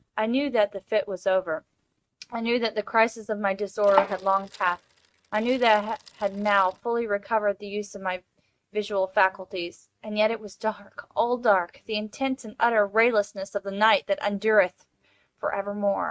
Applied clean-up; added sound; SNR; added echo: neural mask model RNNoise.